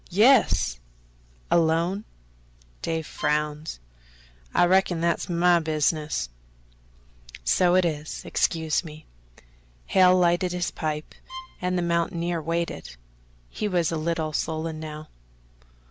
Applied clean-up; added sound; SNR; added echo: none; Bowed string instrument; 17 dB; none.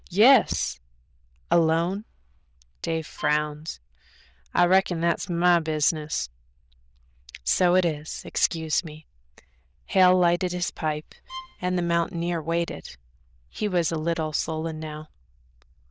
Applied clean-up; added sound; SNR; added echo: neural diffusion model UNIVERSE++.